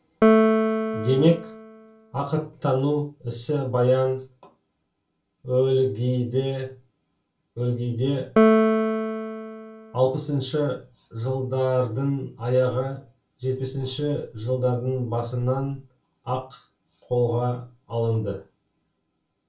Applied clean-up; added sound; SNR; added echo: none; Piano; -1 dB; reverberation time 0.2 s.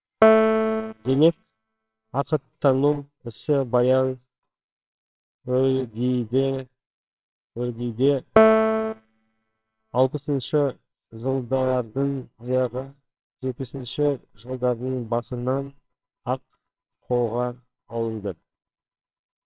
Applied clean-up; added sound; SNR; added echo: neural separator model SepFormer WHAMR!.